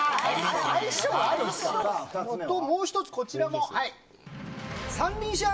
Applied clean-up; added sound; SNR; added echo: none; none; none; none.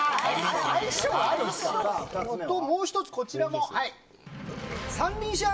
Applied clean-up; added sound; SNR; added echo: none; Burping, eructation; 14 dB; none.